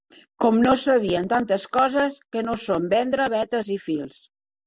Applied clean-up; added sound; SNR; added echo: none; none; none; none.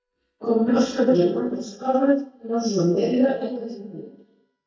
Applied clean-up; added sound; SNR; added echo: neural mask model DeepFilterNet 3.